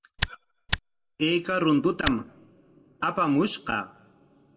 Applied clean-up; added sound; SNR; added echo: none; Tick; 3 dB; reverberation time 0.6 s.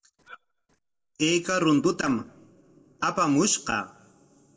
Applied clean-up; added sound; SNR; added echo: neural separator model SepFormer DNS4.